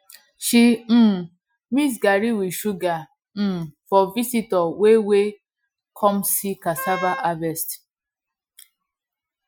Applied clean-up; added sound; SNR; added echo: classical method Wiener filter.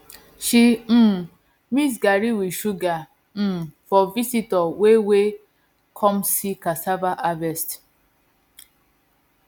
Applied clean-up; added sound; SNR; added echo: none; none; none; none.